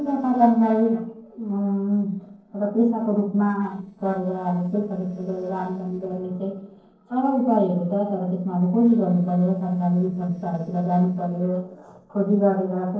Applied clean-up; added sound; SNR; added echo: neural separator model SepFormer DNS4.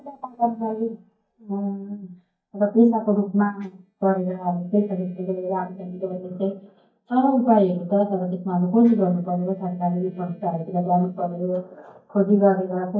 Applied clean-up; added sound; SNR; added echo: neural mask model DeepFilterNet 3.